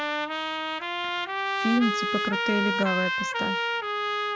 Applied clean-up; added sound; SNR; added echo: none; Trumpet; -2 dB; none.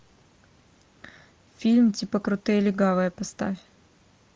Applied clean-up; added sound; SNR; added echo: none; none; none; none.